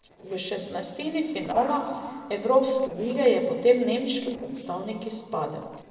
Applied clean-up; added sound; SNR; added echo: neural separator model SepFormer DNS4.